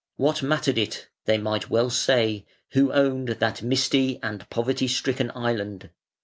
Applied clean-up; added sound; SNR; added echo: none; none; none; none.